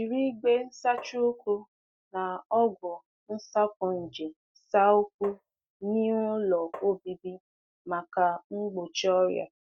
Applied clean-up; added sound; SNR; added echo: neural mask model RNNoise.